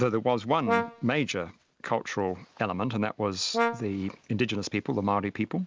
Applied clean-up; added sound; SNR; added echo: none; Brass instrument; 5 dB; none.